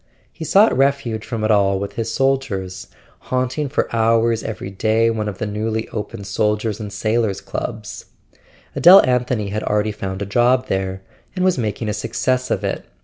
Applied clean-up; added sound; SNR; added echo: none; none; none; none.